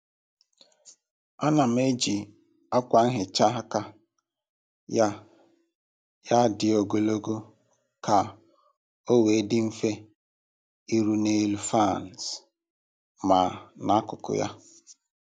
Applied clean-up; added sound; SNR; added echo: none; none; none; none.